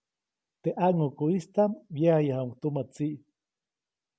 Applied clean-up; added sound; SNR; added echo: none; none; none; none.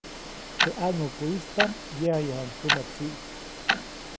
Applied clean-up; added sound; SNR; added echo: none; Tick-tock; 0 dB; none.